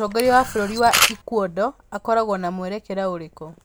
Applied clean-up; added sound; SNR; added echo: none; Camera; 1 dB; none.